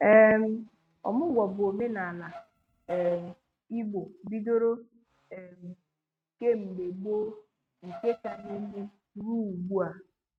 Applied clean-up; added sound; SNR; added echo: neural mask model RNNoise.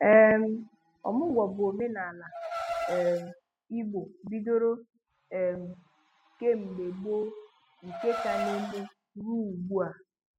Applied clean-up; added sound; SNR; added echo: classical method spectral subtraction.